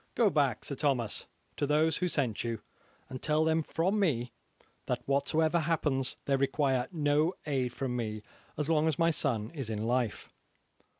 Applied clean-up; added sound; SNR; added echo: none; none; none; none.